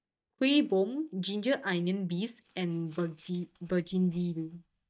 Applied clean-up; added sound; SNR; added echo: neural mask model DeepFilterNet 3.